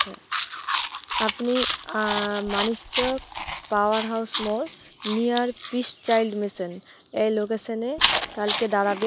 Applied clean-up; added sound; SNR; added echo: none; Chewing, mastication; 4 dB; none.